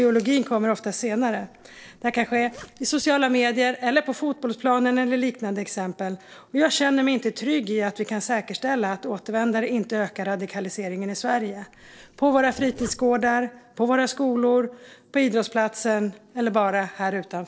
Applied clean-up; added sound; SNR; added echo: neural separator model SepFormer DNS4.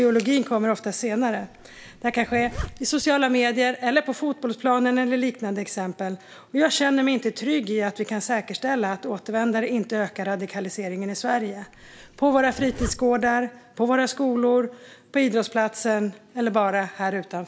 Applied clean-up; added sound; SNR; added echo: none; Zipper (clothing); 13 dB; none.